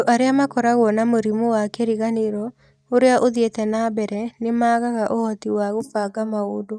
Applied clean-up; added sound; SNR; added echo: neural mask model DeepFilterNet 3.